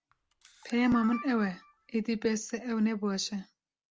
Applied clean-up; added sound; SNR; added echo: none; Camera; 15 dB; none.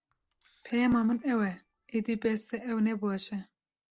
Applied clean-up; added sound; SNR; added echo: neural separator model SepFormer DNS4.